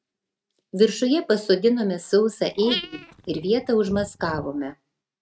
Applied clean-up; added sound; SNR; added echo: neural mask model RNNoise.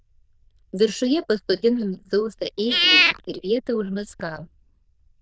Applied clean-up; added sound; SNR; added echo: neural diffusion model UNIVERSE++.